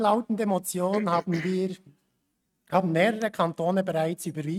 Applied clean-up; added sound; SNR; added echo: neural mask model RNNoise.